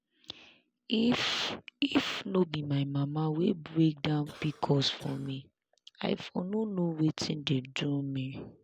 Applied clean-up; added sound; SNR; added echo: none; Cough; 20 dB; none.